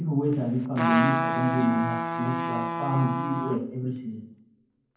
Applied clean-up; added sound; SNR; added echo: none; Trumpet; 3 dB; reverberation time 0.9 s.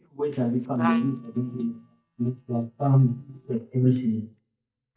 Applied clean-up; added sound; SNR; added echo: neural mask model DeepFilterNet 3.